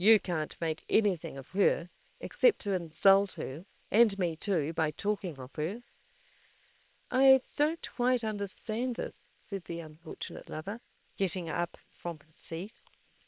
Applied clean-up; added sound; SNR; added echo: neural separator model SepFormer WHAM!.